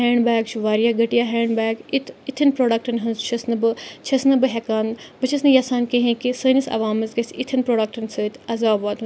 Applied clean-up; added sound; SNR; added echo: none; none; none; none.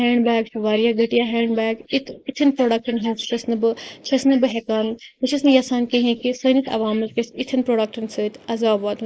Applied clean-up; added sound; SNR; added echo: neural mask model Resemble Enhance denoiser.